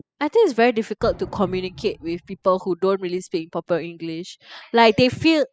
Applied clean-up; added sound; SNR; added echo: classical method spectral subtraction.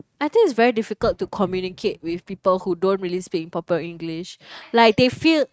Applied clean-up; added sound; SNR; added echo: neural mask model RNNoise.